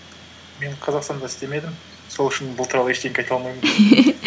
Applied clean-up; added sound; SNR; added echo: none; none; none; none.